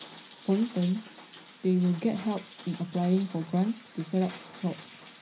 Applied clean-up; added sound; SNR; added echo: none; Rain; 19 dB; reverberation time 0.4 s.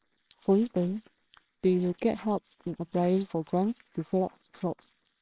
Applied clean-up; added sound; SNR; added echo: neural separator model SepFormer WHAMR!.